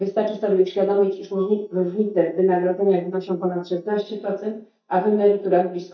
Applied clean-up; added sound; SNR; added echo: neural mask model DeepFilterNet 3.